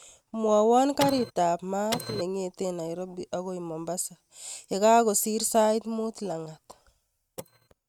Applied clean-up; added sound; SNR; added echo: neural mask model RNNoise.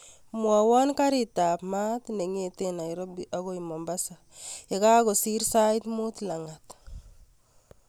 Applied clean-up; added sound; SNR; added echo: none; none; none; none.